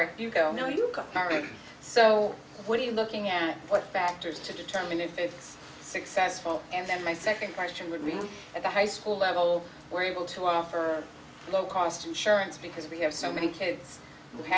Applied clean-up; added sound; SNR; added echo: none; none; none; none.